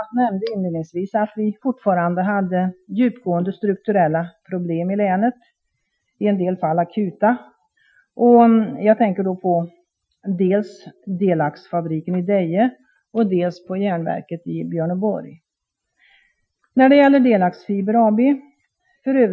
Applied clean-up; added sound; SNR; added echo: classical method Wiener filter.